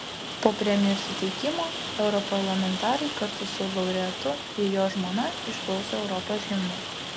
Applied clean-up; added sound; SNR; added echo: none; Rain; 6 dB; none.